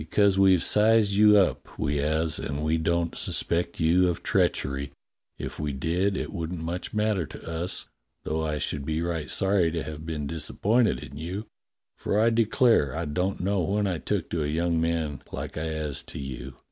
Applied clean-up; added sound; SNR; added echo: none; none; none; none.